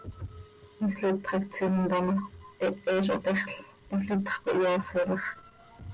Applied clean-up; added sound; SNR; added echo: none; none; none; none.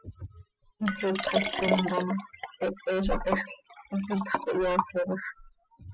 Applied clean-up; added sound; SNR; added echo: classical method spectral subtraction.